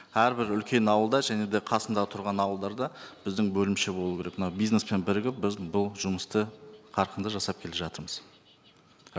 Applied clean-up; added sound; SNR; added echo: none; none; none; none.